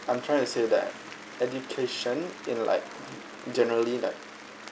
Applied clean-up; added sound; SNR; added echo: none; Applause; 16 dB; none.